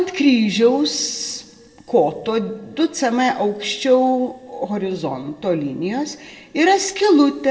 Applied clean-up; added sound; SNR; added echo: none; none; none; reverberation time 1.0 s.